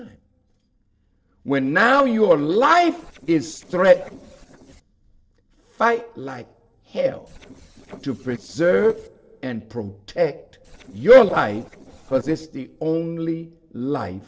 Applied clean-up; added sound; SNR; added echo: neural separator model SepFormer DNS4.